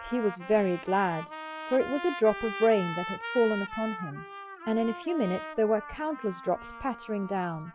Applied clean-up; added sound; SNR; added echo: classical method log-MMSE.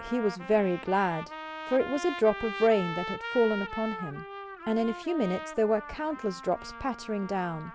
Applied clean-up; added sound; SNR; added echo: none; Trumpet; 10 dB; none.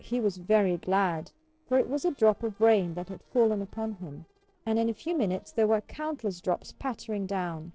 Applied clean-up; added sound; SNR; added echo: neural separator model SepFormer DNS4.